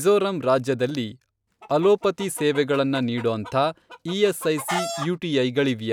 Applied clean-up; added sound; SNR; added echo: none; Chicken, rooster; 13 dB; none.